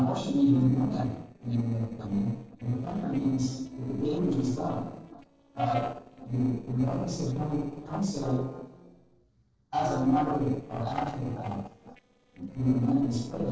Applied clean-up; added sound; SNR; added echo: neural separator model SepFormer DNS4.